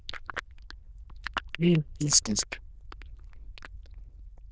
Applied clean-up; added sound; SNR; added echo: neural diffusion model UNIVERSE++.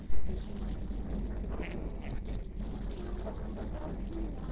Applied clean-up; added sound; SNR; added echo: neural separator model SepFormer DNS4.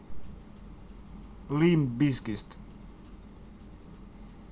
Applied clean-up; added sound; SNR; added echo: none; none; none; none.